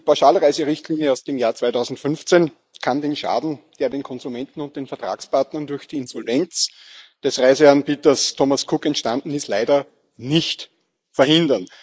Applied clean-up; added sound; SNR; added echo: neural mask model Resemble Enhance denoiser.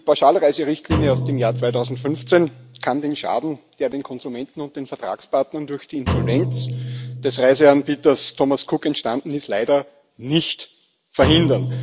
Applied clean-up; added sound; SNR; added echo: none; Drum; 8 dB; none.